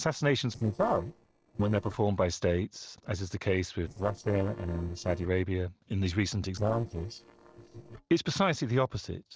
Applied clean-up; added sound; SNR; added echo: neural separator model SepFormer DNS4.